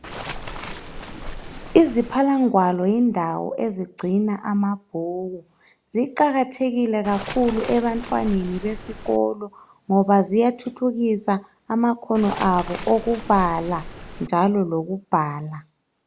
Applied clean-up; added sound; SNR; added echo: none; Waves, surf; 11 dB; none.